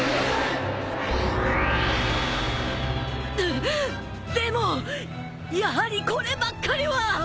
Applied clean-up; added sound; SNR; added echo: none; none; none; none.